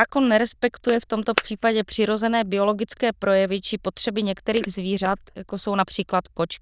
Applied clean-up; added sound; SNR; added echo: neural diffusion model UNIVERSE++.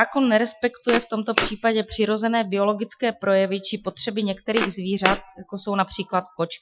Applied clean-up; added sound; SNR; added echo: classical method Wiener filter.